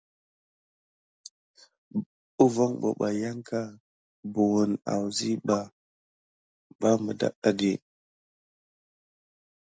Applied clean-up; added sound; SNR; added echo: none; none; none; none.